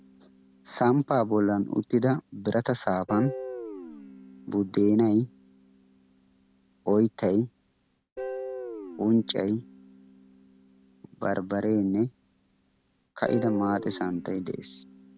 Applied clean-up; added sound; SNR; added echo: none; Guitar; 15 dB; none.